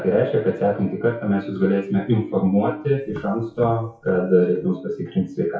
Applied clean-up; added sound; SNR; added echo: classical method WPE with log-MMSE.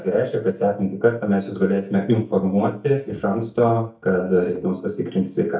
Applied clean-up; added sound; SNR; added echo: neural mask model DeepFilterNet 3.